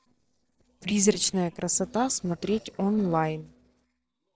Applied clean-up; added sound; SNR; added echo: neural separator model SepFormer DNS4.